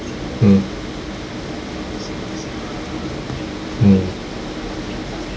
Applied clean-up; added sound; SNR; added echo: none; none; none; none.